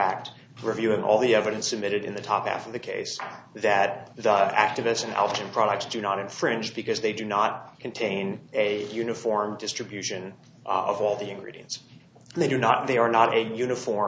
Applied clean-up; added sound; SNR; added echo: none; none; none; none.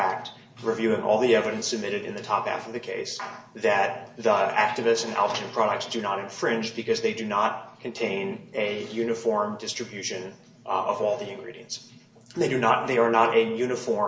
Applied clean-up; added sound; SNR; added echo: none; none; none; reverberation time 0.7 s.